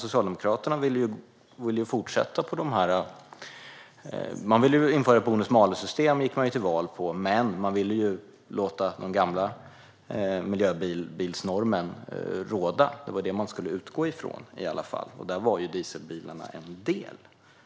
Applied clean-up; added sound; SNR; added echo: none; none; none; none.